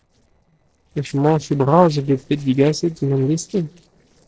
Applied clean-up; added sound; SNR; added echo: neural separator model SepFormer DNS4.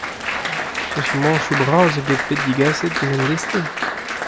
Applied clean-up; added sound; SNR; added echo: none; Applause; 2 dB; none.